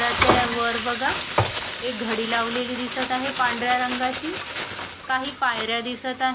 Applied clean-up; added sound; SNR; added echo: none; Frying (food); 2 dB; none.